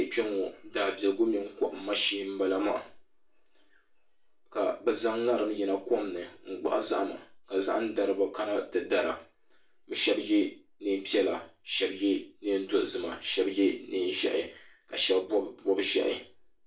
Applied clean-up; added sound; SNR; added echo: none; none; none; reverberation time 0.3 s.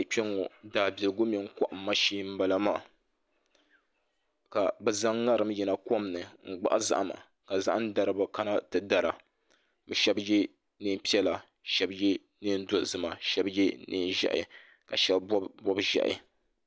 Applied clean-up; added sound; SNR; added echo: none; none; none; none.